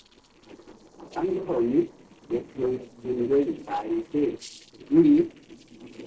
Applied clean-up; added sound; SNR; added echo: neural separator model SepFormer DNS4.